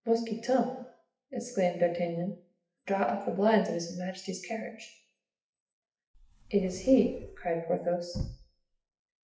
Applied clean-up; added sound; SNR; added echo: classical method WPE with log-MMSE.